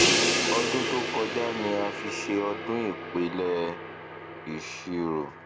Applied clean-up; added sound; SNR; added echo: none; Crash cymbal; -1 dB; none.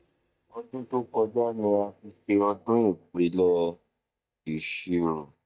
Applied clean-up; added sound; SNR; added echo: neural mask model DeepFilterNet 3.